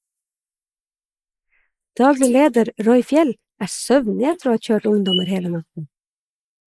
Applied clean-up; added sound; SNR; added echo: neural mask model Resemble Enhance denoiser.